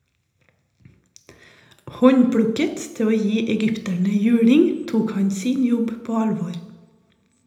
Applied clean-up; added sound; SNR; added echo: none; none; none; reverberation time 0.8 s.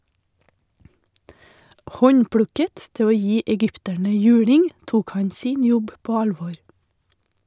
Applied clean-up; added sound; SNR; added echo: none; none; none; none.